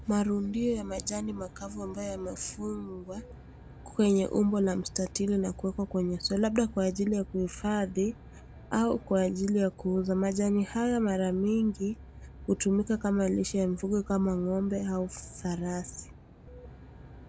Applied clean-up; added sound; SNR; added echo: none; Aircraft; 18 dB; none.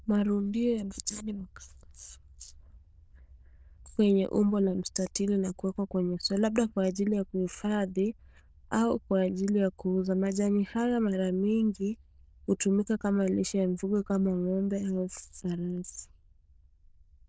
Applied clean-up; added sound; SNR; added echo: neural diffusion model UNIVERSE++.